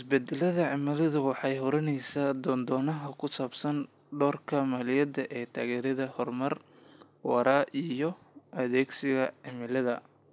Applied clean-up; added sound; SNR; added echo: none; none; none; none.